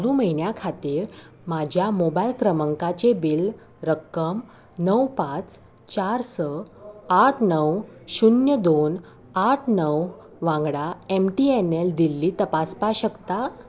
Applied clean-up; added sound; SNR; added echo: none; none; none; none.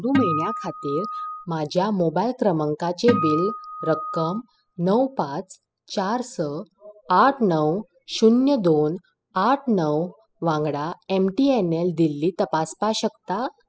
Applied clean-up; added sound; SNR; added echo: classical method spectral subtraction.